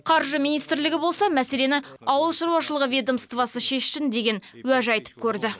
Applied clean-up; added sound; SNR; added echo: none; none; none; none.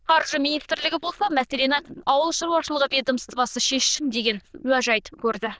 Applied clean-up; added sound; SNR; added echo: neural diffusion model UNIVERSE++.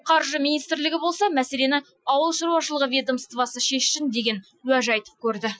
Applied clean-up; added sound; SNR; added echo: classical method Wiener filter.